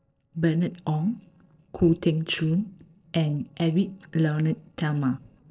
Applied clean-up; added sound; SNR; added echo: neural separator model SepFormer DNS4.